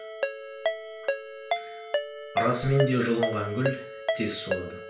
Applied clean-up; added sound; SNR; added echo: none; Ringtone; 3 dB; reverberation time 0.3 s.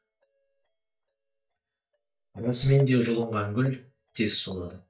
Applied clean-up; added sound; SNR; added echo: neural mask model DeepFilterNet 3.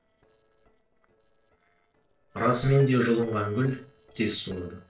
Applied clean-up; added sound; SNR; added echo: neural separator model SepFormer DNS4.